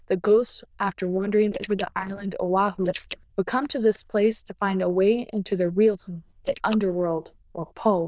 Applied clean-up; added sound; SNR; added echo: neural diffusion model UNIVERSE++.